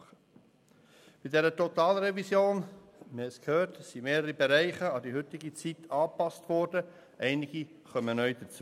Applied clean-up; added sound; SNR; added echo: none; none; none; none.